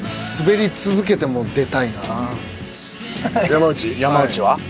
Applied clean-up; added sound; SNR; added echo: none; none; none; none.